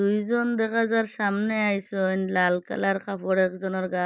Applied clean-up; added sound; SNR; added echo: none; none; none; none.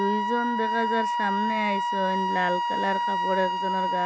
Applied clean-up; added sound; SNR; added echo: none; Wind instrument, woodwind instrument; -3 dB; none.